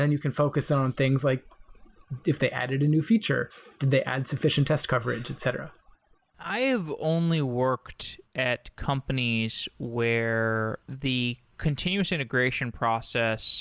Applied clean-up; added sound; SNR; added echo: none; none; none; none.